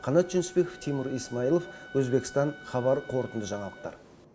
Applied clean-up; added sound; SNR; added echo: none; Wind instrument, woodwind instrument; 20 dB; none.